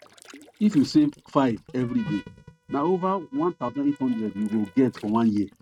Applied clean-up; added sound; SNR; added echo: neural mask model RNNoise.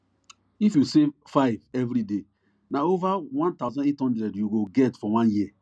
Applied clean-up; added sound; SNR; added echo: none; none; none; none.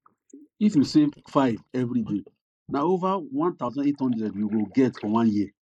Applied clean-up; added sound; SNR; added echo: neural mask model Resemble Enhance denoiser.